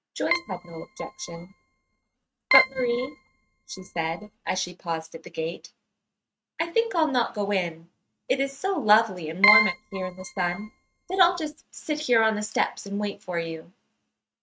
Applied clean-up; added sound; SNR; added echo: neural mask model RNNoise.